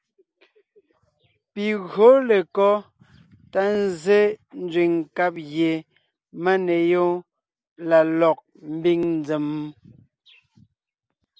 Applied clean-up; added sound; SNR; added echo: none; none; none; none.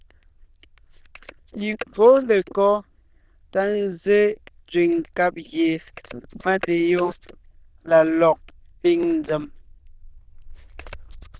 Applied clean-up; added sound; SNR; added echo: neural diffusion model UNIVERSE++.